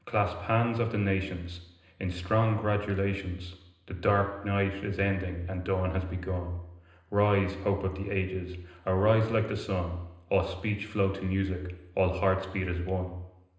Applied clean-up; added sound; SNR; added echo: none; none; none; reverberation time 0.9 s.